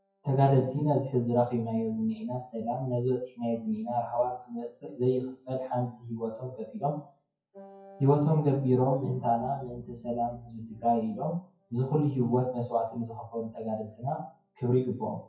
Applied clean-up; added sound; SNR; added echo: classical method WPE with log-MMSE.